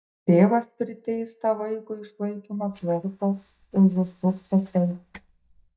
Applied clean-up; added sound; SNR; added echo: neural mask model DeepFilterNet 3.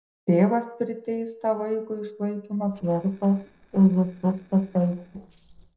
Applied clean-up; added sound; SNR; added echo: neural separator model SepFormer DNS4.